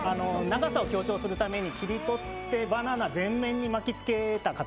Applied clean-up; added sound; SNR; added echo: none; none; none; none.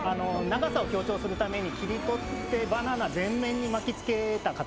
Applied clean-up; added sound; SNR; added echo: none; Aircraft; 11 dB; none.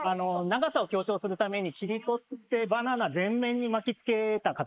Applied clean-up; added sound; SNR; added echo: neural mask model Resemble Enhance denoiser.